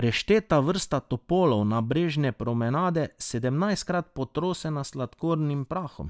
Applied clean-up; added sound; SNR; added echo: none; none; none; none.